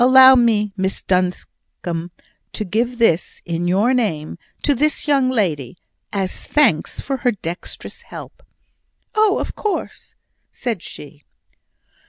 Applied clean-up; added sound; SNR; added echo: none; none; none; none.